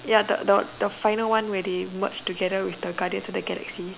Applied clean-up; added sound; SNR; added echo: none; none; none; none.